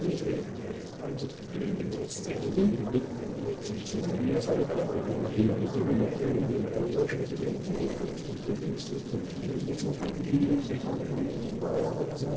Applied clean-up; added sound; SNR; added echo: neural separator model SepFormer DNS4.